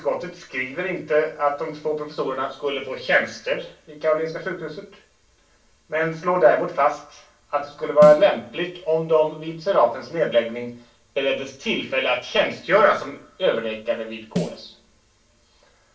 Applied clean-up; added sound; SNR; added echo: none; Snare drum; 11 dB; reverberation time 0.3 s.